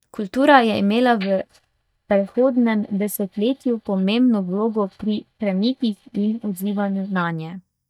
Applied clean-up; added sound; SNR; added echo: neural mask model DeepFilterNet 3.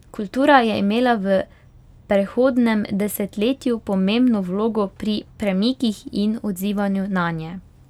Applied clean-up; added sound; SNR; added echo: none; none; none; none.